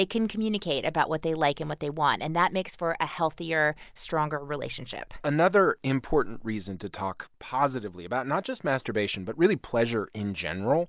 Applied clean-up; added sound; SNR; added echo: none; none; none; none.